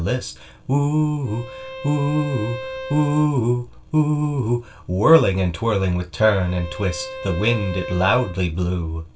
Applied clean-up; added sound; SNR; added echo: none; Bowed string instrument; 14 dB; reverberation time 0.2 s.